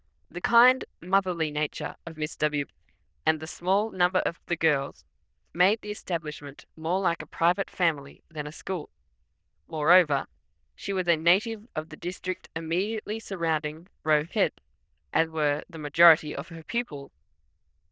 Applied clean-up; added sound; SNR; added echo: neural diffusion model UNIVERSE++.